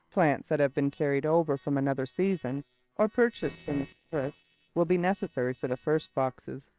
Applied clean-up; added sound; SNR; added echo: neural separator model SepFormer WHAM!.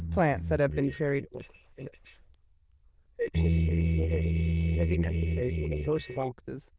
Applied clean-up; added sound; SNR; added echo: neural diffusion model UNIVERSE++.